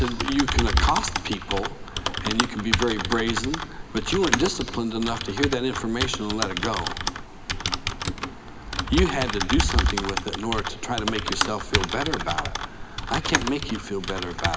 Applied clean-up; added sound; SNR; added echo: none; Typing; 0 dB; none.